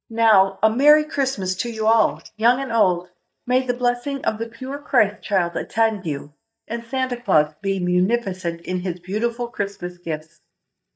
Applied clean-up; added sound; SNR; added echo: neural mask model DeepFilterNet 3.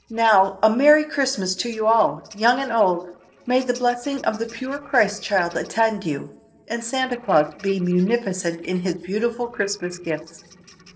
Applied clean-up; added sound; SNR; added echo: neural separator model SepFormer DNS4.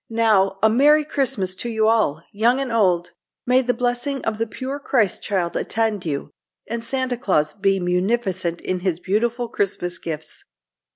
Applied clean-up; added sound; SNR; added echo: none; none; none; none.